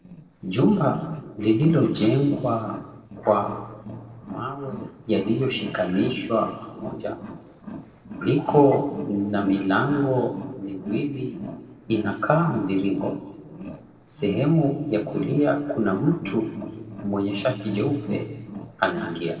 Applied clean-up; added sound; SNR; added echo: neural separator model SepFormer DNS4.